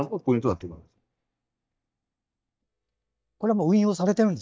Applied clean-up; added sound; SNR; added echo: neural mask model DeepFilterNet 3.